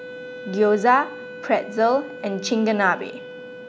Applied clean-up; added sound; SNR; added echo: none; Wind instrument, woodwind instrument; 14 dB; none.